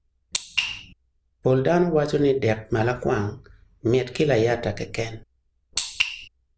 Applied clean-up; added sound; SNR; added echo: none; none; none; none.